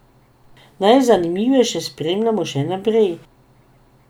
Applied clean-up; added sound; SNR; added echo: none; none; none; none.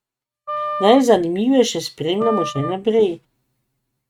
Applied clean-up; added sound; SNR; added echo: neural mask model RNNoise.